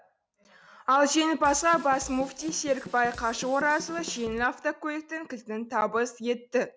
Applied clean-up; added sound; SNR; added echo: none; Drum kit; 16 dB; none.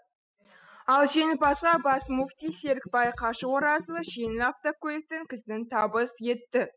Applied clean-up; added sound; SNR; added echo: classical method spectral subtraction.